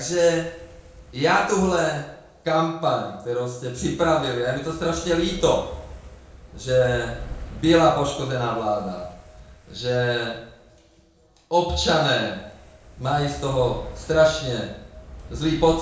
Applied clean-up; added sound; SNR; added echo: none; Fire; 17 dB; reverberation time 0.5 s.